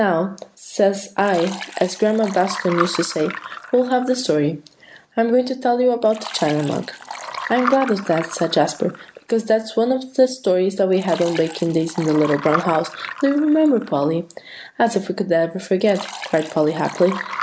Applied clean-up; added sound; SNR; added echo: none; Liquid; 13 dB; none.